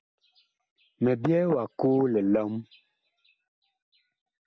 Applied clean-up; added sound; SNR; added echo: none; none; none; none.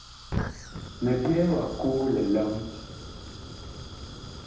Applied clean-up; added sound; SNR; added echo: none; Fire; 9 dB; reverberation time 0.8 s.